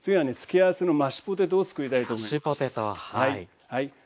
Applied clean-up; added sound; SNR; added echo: neural mask model Resemble Enhance denoiser.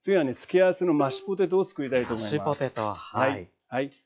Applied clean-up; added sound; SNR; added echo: classical method log-MMSE.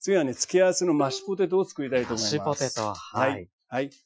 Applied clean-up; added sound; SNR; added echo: classical method Wiener filter.